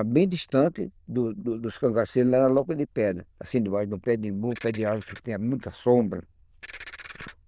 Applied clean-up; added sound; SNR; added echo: neural diffusion model UNIVERSE++.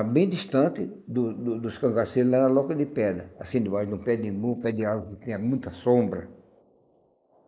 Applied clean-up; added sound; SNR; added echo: neural mask model Resemble Enhance denoiser.